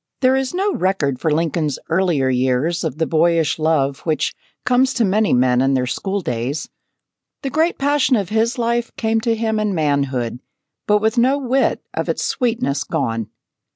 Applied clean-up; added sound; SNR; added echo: none; none; none; none.